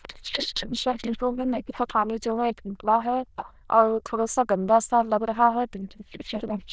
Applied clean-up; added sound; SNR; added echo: neural diffusion model UNIVERSE++.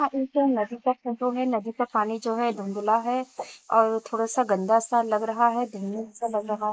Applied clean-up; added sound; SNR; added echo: neural mask model Resemble Enhance denoiser.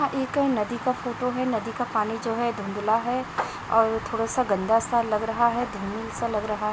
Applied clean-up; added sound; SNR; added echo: none; none; none; none.